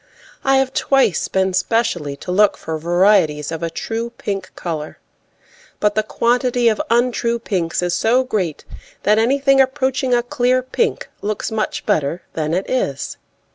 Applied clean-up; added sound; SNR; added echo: none; none; none; none.